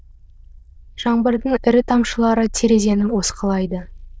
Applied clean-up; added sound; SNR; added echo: neural diffusion model UNIVERSE++.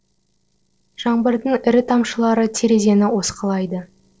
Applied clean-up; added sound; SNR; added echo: neural separator model SepFormer DNS4.